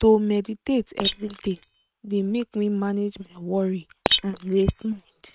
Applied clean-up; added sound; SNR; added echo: neural separator model SepFormer WHAM!.